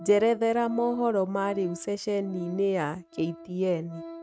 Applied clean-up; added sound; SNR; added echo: neural mask model RNNoise.